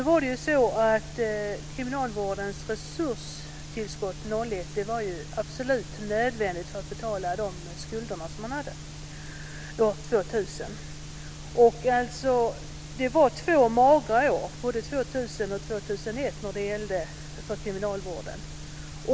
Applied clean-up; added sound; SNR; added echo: none; none; none; none.